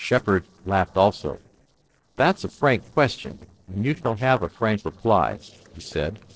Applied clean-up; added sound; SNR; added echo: neural separator model SepFormer DNS4.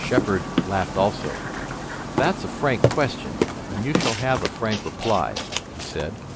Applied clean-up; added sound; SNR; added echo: none; Burping, eructation; 1 dB; none.